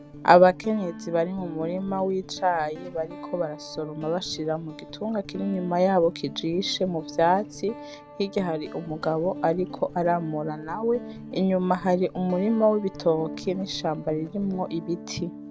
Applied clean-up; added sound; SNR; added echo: none; Guitar; 14 dB; none.